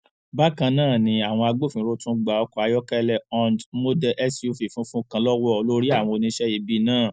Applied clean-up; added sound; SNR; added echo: none; none; none; none.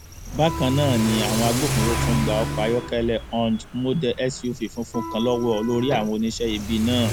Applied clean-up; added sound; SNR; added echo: none; Accelerating, revving, vroom / Car + Electric guitar; 5 dB; none.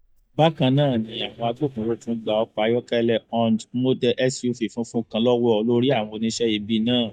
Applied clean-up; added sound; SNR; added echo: neural mask model DeepFilterNet 3.